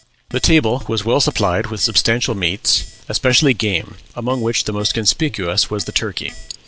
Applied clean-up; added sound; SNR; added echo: neural separator model SepFormer DNS4.